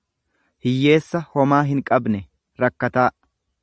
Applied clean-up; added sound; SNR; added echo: none; none; none; none.